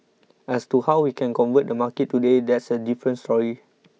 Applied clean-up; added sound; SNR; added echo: none; none; none; none.